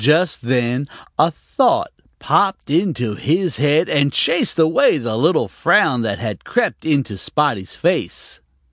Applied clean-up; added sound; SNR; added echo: none; none; none; none.